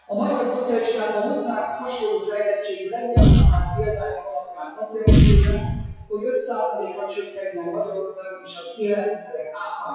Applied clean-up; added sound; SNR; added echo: classical method WPE with log-MMSE.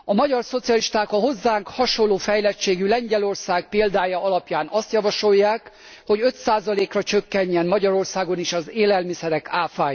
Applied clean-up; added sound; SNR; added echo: none; none; none; none.